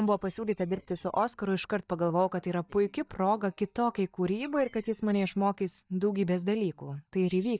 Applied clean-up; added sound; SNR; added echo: neural mask model DeepFilterNet 3.